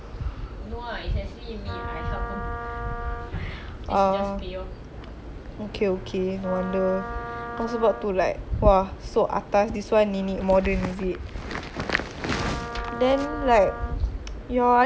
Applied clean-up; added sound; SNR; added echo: none; Wind instrument, woodwind instrument; 12 dB; none.